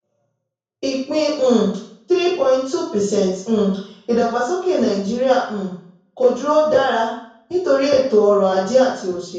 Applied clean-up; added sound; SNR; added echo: none; none; none; reverberation time 0.6 s.